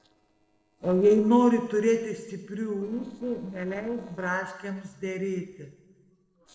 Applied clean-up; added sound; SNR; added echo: neural separator model SepFormer DNS4.